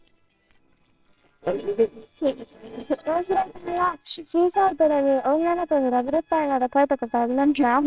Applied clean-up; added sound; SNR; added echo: neural separator model SepFormer WHAMR!.